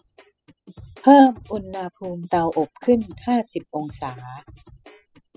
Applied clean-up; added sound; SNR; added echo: classical method spectral subtraction.